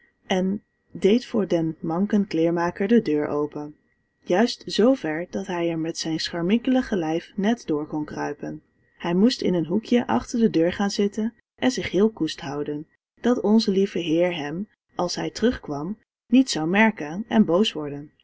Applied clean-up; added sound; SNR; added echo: none; none; none; none.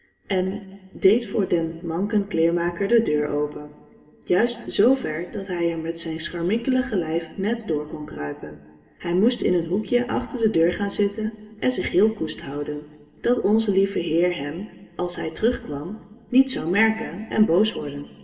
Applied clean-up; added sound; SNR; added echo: none; none; none; reverberation time 2.2 s.